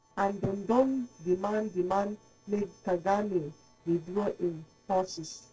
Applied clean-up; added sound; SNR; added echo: neural separator model SepFormer DNS4.